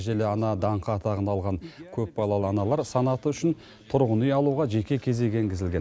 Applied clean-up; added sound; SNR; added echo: none; none; none; none.